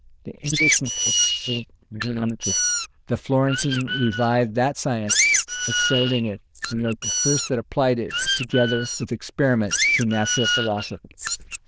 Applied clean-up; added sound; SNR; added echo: neural diffusion model UNIVERSE++.